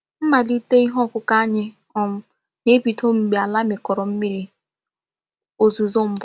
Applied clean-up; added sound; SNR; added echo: none; none; none; none.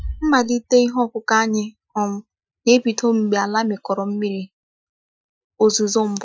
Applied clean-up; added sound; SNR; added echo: classical method Wiener filter.